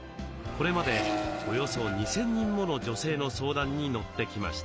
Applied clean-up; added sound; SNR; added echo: none; Accelerating, revving, vroom; 7 dB; none.